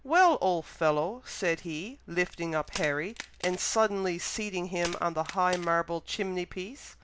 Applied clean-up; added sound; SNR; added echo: none; Crack; 14 dB; none.